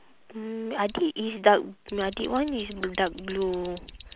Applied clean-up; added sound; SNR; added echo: none; Alarm; 20 dB; none.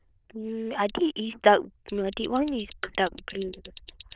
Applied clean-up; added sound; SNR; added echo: neural diffusion model UNIVERSE++.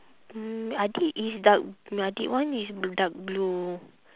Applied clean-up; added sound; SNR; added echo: none; none; none; none.